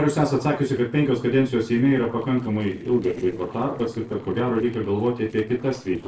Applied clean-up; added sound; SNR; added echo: neural separator model SepFormer DNS4.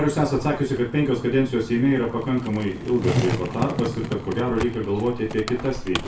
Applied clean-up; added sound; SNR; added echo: none; Skateboard; 7 dB; reverberation time 0.3 s.